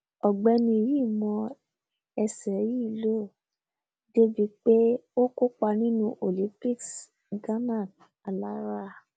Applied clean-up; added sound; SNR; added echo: none; none; none; none.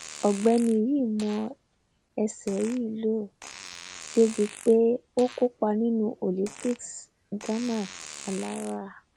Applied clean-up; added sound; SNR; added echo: none; Fart; 18 dB; none.